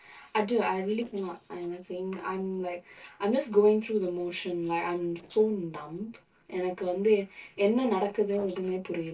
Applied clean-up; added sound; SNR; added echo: neural separator model SepFormer DNS4.